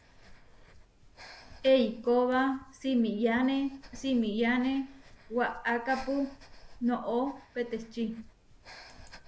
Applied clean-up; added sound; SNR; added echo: none; Breathing; 20 dB; none.